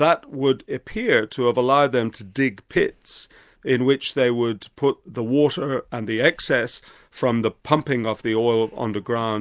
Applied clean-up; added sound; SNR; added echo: none; none; none; none.